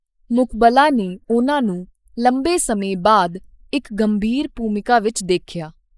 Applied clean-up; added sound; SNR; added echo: neural mask model Resemble Enhance denoiser.